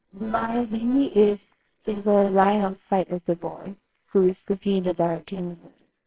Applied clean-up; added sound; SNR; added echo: neural separator model SepFormer WHAMR!.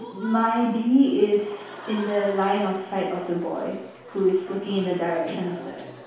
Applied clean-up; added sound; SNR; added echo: none; Applause / Crowd; 19 dB; reverberation time 0.8 s.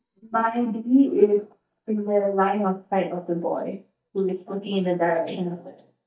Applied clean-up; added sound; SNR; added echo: neural mask model DeepFilterNet 3.